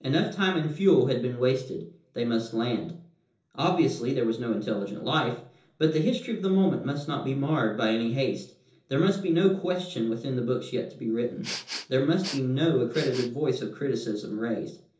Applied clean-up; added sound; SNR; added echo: neural separator model SepFormer DNS4.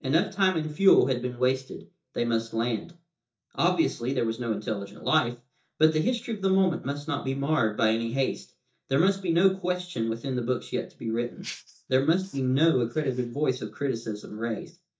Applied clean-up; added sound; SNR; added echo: neural mask model DeepFilterNet 3.